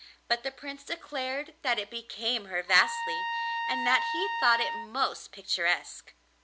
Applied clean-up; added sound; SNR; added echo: none; Trumpet; 3 dB; none.